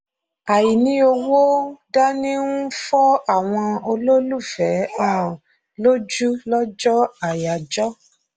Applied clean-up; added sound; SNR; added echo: none; none; none; none.